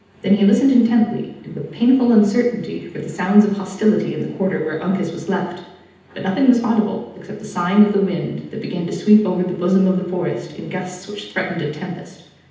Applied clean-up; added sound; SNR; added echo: none; none; none; reverberation time 0.9 s.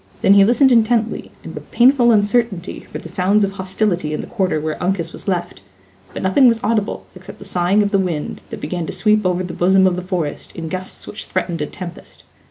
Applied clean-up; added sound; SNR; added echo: none; none; none; none.